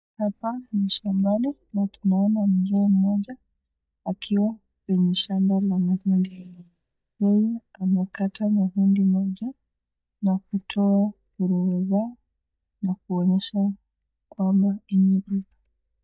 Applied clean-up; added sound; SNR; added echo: neural mask model DeepFilterNet 3.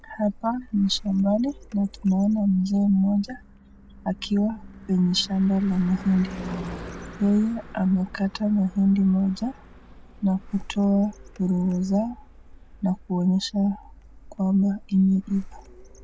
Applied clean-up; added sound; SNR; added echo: none; Car passing by / Engine / Truck + Printer; 17 dB; none.